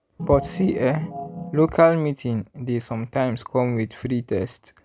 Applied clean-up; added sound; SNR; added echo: none; Organ; 10 dB; none.